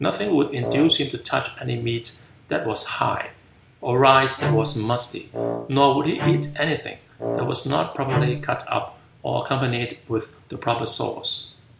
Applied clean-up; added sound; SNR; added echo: none; Wind instrument, woodwind instrument + Bowed string instrument; 5 dB; none.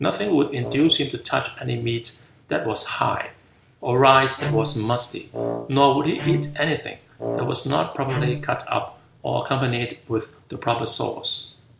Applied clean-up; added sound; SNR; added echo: neural separator model SepFormer DNS4.